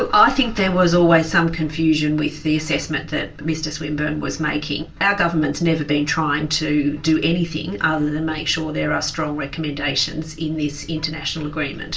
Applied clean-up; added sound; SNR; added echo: none; none; none; reverberation time 0.2 s.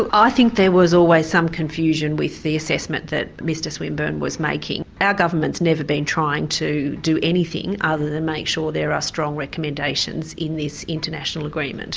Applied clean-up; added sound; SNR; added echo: none; none; none; none.